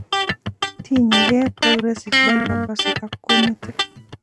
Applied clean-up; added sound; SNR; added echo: neural mask model RNNoise.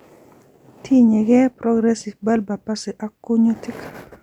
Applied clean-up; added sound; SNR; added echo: none; none; none; none.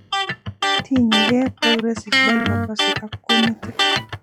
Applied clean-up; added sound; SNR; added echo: classical method log-MMSE.